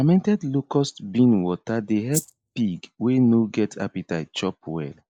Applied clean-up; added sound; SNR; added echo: neural mask model Resemble Enhance denoiser.